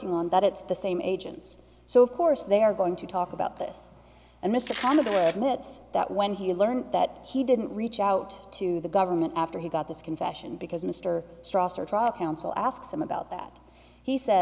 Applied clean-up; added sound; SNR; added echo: none; Domestic sounds, home sounds; 12 dB; none.